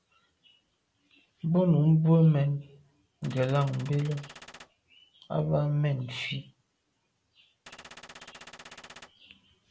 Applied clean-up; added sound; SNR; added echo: none; Gunshot, gunfire; 19 dB; none.